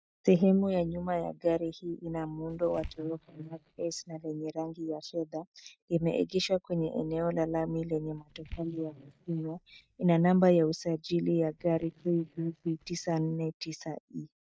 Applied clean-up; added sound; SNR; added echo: neural mask model DeepFilterNet 3.